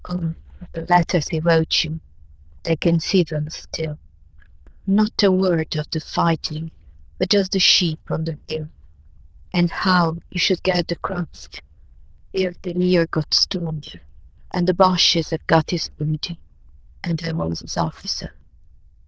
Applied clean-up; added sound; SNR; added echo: neural diffusion model UNIVERSE++.